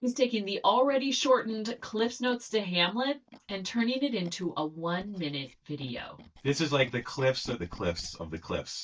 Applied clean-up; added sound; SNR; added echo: neural mask model DeepFilterNet 3.